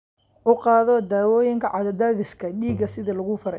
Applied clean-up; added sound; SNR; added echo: none; Tap; 15 dB; none.